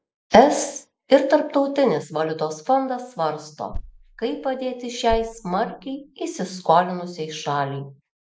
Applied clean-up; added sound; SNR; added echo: none; Thump, thud; 13 dB; none.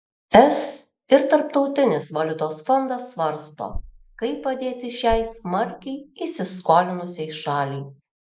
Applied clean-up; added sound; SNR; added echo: neural mask model Resemble Enhance denoiser.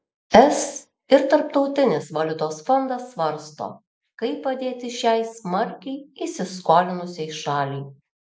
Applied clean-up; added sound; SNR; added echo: none; none; none; none.